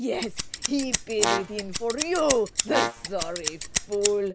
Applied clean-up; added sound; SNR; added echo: none; Scissors + Brass instrument; 1 dB; none.